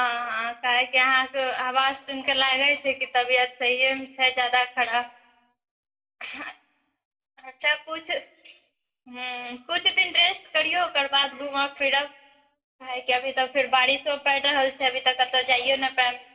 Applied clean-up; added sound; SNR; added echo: none; none; none; reverberation time 0.8 s.